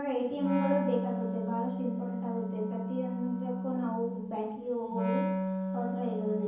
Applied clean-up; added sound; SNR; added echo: none; Wind instrument, woodwind instrument; 0 dB; reverberation time 0.7 s.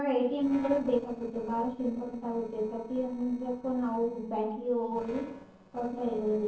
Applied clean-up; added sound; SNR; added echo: neural separator model SepFormer DNS4.